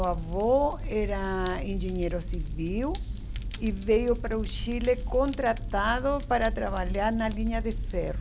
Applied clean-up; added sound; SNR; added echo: none; Fire; 4 dB; none.